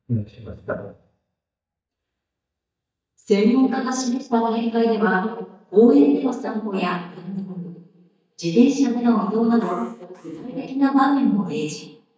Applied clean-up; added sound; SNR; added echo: neural mask model DeepFilterNet 3.